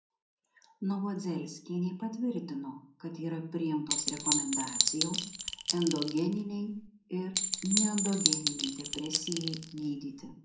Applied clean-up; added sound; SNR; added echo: none; Chink, clink; -2 dB; reverberation time 0.6 s.